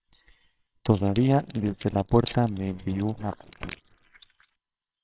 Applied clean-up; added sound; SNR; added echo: neural separator model SepFormer WHAMR!.